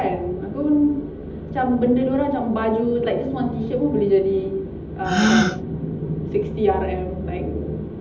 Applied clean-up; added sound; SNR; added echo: none; Gasp; 8 dB; reverberation time 1.2 s.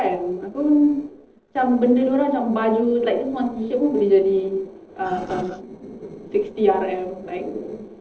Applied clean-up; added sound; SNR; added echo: neural separator model SepFormer DNS4.